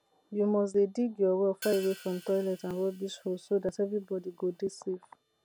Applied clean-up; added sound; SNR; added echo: none; Hi-hat; 19 dB; none.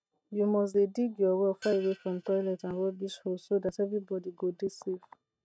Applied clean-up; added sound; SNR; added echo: neural mask model RNNoise.